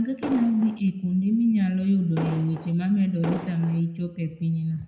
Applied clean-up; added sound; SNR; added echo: none; Explosion; 10 dB; reverberation time 0.7 s.